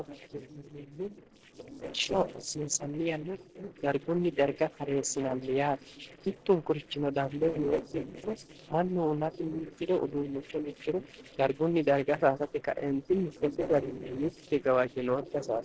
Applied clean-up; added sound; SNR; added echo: neural separator model SepFormer DNS4.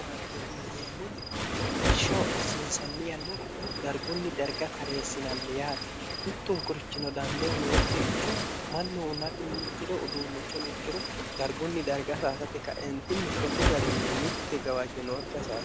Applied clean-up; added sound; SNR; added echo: none; Waves, surf; -2 dB; none.